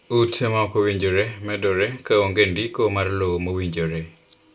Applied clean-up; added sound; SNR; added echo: none; none; none; none.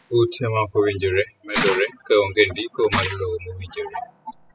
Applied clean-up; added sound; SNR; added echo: classical method spectral subtraction.